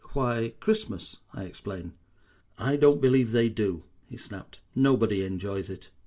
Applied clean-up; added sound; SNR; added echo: none; none; none; reverberation time 0.2 s.